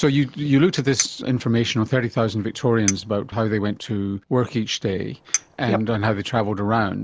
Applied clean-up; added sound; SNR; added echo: none; Chink, clink; 13 dB; none.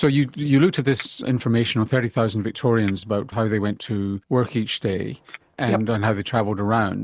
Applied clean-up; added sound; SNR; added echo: neural mask model RNNoise.